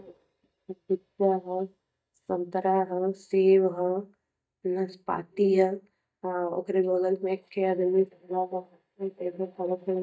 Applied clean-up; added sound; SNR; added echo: neural mask model DeepFilterNet 3.